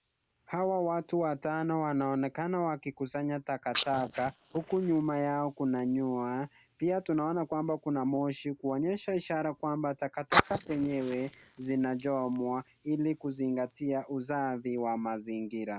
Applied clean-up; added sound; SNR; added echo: neural mask model Resemble Enhance denoiser.